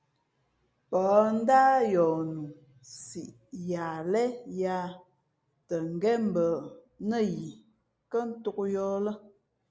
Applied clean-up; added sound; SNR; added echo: none; none; none; none.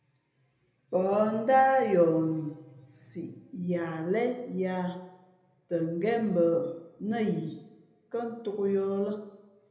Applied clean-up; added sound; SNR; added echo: none; none; none; reverberation time 0.7 s.